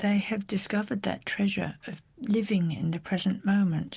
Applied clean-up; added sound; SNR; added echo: none; none; none; none.